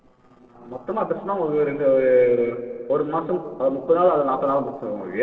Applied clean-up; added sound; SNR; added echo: neural separator model SepFormer DNS4.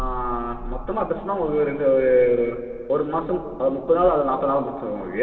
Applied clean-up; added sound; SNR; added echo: none; Thunder; 15 dB; reverberation time 2.7 s.